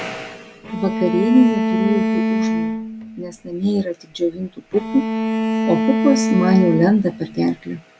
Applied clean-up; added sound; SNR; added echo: none; Bowed string instrument; 2 dB; none.